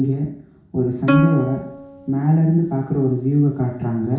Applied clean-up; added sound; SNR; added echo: none; Plucked string instrument; 7 dB; reverberation time 0.6 s.